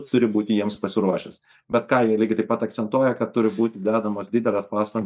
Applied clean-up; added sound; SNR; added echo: neural mask model DeepFilterNet 3.